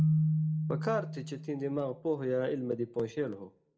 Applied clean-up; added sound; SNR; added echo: none; Keyboard (musical); -1 dB; reverberation time 0.3 s.